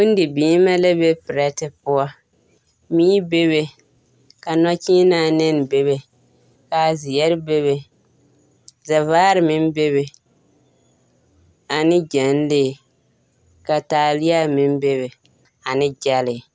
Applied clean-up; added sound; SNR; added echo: none; none; none; none.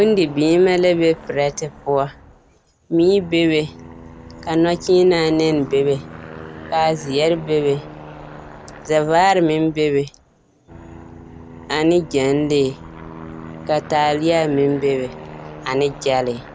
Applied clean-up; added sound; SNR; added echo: none; Aircraft; 17 dB; none.